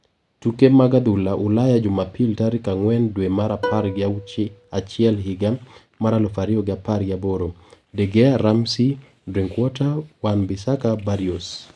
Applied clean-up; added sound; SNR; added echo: none; Plucked string instrument; 11 dB; none.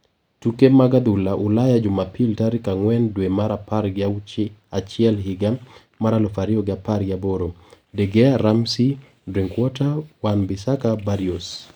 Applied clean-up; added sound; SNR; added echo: none; none; none; none.